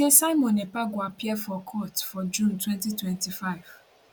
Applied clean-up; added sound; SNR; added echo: none; none; none; none.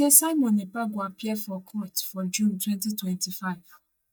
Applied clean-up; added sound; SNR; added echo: neural mask model DeepFilterNet 3.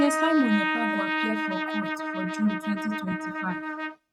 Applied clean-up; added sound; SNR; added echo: neural mask model RNNoise.